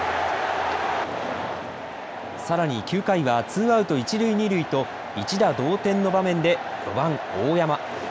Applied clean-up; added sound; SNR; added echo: none; none; none; none.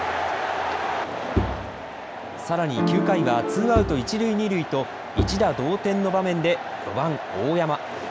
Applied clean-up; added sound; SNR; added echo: none; Bowed string instrument + Piano; 4 dB; none.